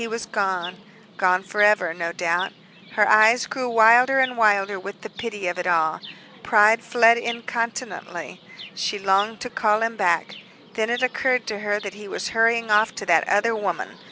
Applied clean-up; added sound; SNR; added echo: none; Chirp, tweet; 20 dB; none.